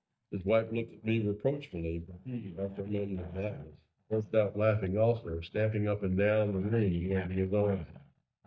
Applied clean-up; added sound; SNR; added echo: neural mask model DeepFilterNet 3.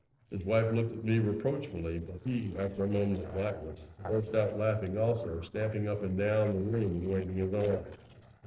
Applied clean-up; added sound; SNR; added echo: neural separator model SepFormer DNS4.